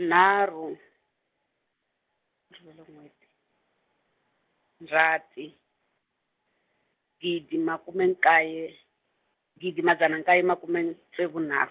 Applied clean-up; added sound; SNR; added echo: none; none; none; none.